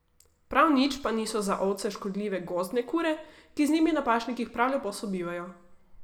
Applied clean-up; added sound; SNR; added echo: none; none; none; reverberation time 0.7 s.